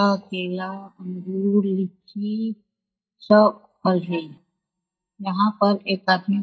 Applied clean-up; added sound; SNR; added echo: neural mask model DeepFilterNet 3.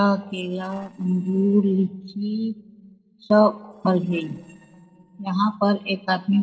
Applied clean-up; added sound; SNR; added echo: neural separator model SepFormer DNS4.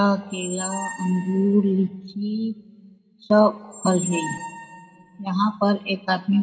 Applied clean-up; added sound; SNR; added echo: none; Squeak; 13 dB; reverberation time 1.5 s.